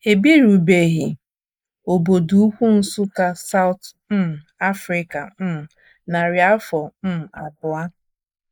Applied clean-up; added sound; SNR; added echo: neural mask model Resemble Enhance denoiser.